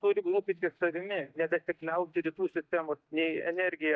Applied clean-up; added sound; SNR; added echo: neural mask model DeepFilterNet 3.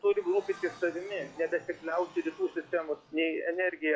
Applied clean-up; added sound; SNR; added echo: classical method log-MMSE.